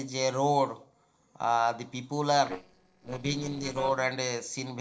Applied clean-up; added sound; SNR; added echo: neural separator model SepFormer DNS4.